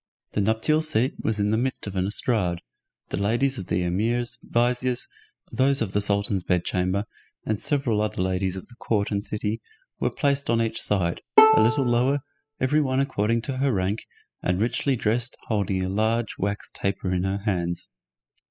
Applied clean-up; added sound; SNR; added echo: classical method spectral subtraction.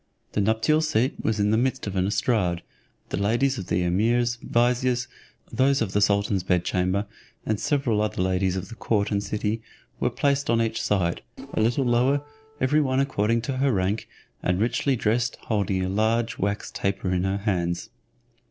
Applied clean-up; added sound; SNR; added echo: neural separator model SepFormer DNS4.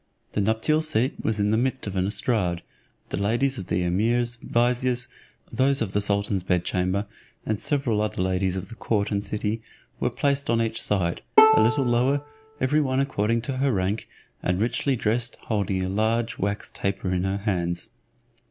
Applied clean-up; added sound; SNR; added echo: none; Bowed string instrument; 2 dB; none.